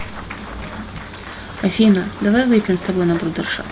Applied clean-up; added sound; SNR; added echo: none; Applause + Computer keyboard; 15 dB; none.